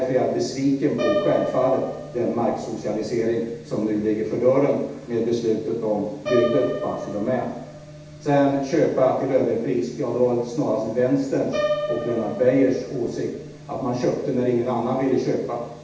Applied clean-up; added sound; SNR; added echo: none; Piano; 10 dB; reverberation time 0.9 s.